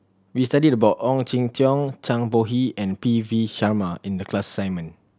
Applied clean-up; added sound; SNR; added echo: none; none; none; none.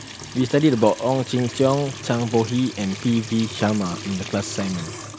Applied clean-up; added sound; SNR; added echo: none; Trickle, dribble / Sink (filling or washing) / Water tap, faucet; 13 dB; none.